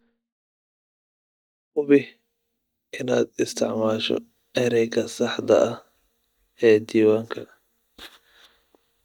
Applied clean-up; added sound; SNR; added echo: neural mask model DeepFilterNet 3.